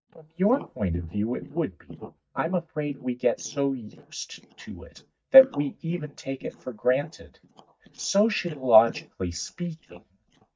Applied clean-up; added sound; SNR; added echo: neural mask model DeepFilterNet 3.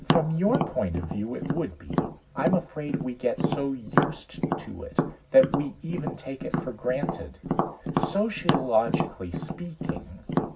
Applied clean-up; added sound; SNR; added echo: none; Tap; 0 dB; reverberation time 0.4 s.